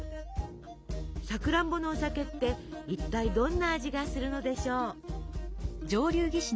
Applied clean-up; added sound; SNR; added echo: none; none; none; none.